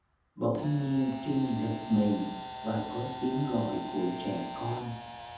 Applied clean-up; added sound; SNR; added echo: none; Camera; 10 dB; reverberation time 0.8 s.